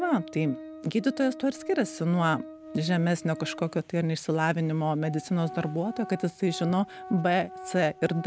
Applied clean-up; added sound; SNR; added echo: none; Organ; 15 dB; none.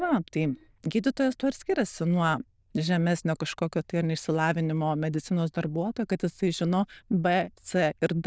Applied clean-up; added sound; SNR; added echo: neural diffusion model UNIVERSE++.